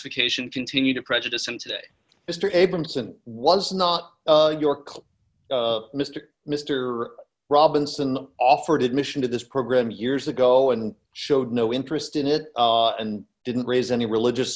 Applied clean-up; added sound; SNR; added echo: none; none; none; none.